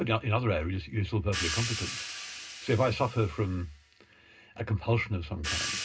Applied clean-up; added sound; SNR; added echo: none; Crash cymbal / Hi-hat; 9 dB; reverberation time 0.2 s.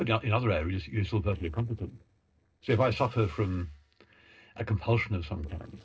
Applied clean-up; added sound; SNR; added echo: neural separator model SepFormer DNS4.